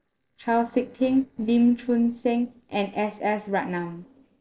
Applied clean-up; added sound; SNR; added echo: neural separator model SepFormer DNS4.